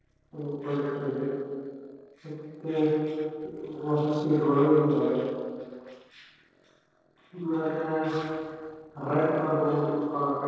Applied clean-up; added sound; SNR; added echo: neural separator model SepFormer DNS4.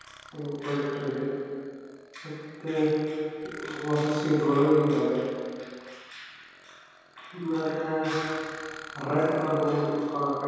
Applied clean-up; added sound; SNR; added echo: none; Burping, eructation; 19 dB; reverberation time 2.1 s.